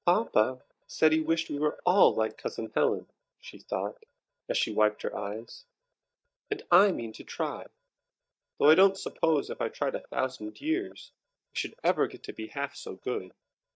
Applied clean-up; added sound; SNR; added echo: neural mask model DeepFilterNet 3.